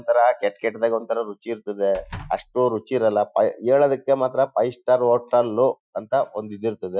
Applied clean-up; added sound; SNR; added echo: classical method Wiener filter.